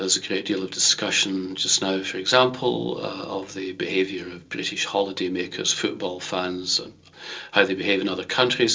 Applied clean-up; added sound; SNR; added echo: none; none; none; reverberation time 0.2 s.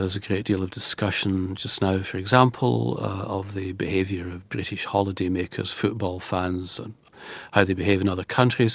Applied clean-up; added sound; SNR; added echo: none; none; none; none.